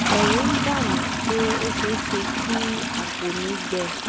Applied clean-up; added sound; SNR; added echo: none; Toilet flush; -3 dB; none.